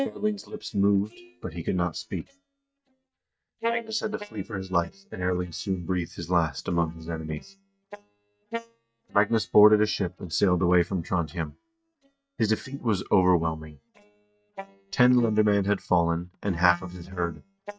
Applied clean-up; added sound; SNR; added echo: neural mask model DeepFilterNet 3.